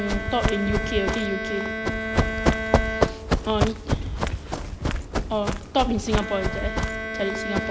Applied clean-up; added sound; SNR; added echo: none; Run + Bowed string instrument; -3 dB; none.